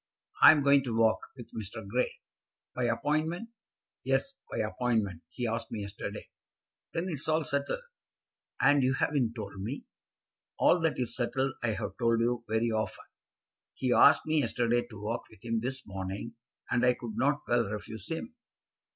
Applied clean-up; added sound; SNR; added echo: none; none; none; none.